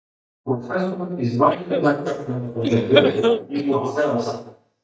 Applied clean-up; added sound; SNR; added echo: neural mask model DeepFilterNet 3.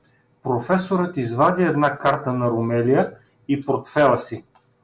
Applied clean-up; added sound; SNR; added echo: none; none; none; none.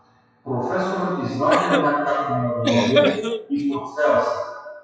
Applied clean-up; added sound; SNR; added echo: classical method WPE with log-MMSE.